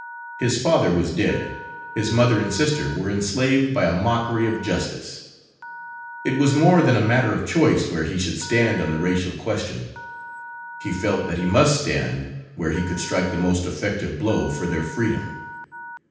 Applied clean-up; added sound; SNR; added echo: none; Telephone; 17 dB; reverberation time 0.9 s.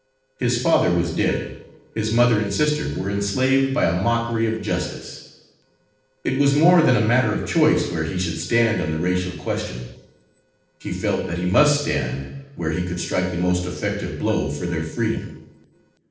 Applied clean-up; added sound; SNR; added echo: neural separator model SepFormer DNS4.